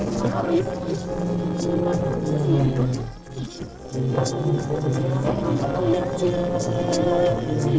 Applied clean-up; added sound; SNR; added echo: neural separator model SepFormer DNS4.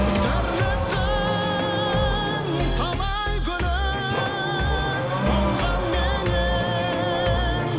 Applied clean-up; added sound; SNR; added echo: none; Accelerating, revving, vroom / Car; 2 dB; none.